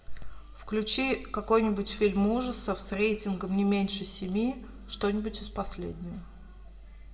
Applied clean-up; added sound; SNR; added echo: none; none; none; reverberation time 1.3 s.